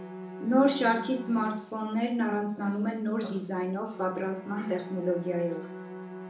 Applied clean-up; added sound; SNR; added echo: none; Bowed string instrument; 13 dB; reverberation time 0.7 s.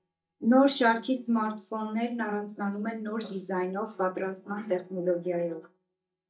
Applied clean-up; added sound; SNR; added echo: neural mask model DeepFilterNet 3.